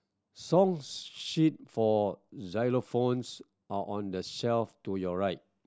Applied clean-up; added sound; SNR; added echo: none; none; none; none.